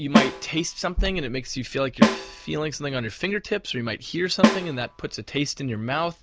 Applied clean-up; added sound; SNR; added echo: none; Snare drum; -2 dB; none.